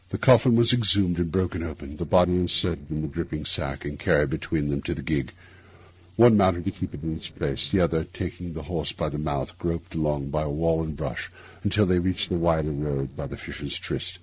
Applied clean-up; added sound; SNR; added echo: neural separator model SepFormer DNS4.